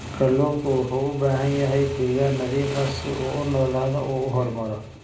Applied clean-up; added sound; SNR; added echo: none; Motorcycle / Engine; 13 dB; reverberation time 0.4 s.